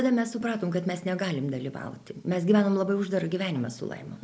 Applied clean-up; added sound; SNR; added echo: none; none; none; none.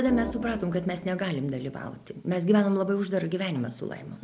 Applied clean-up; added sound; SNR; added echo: none; Organ; 12 dB; none.